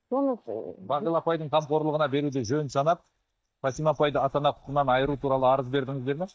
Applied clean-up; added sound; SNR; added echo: neural mask model DeepFilterNet 3.